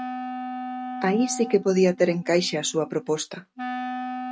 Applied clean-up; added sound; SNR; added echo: neural mask model RNNoise.